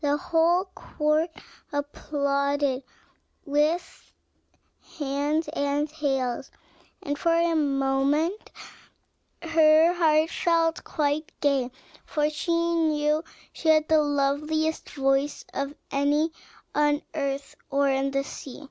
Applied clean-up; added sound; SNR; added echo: none; none; none; none.